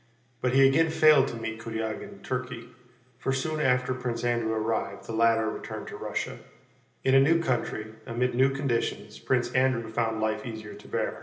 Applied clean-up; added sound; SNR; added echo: none; none; none; reverberation time 0.8 s.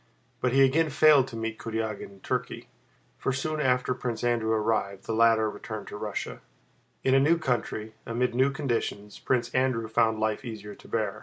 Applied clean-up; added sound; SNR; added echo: none; none; none; none.